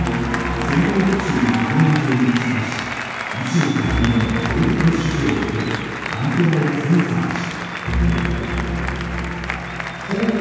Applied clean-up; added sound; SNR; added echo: none; Applause; 8 dB; reverberation time 2.0 s.